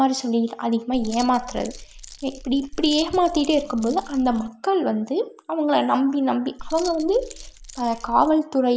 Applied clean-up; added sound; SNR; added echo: none; Keys jangling; 15 dB; none.